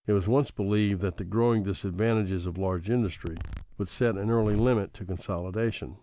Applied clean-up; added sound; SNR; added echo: none; Zipper (clothing); 11 dB; none.